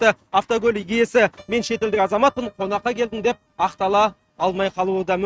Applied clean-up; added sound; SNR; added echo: neural mask model RNNoise.